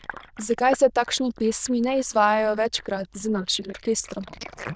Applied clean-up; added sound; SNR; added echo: neural diffusion model UNIVERSE++.